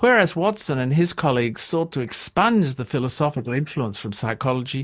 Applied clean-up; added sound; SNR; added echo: neural mask model Resemble Enhance denoiser.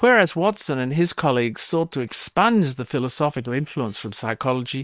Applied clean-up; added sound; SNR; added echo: neural separator model SepFormer WHAM!.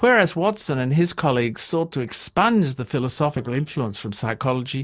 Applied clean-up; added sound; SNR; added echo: neural separator model SepFormer DNS4.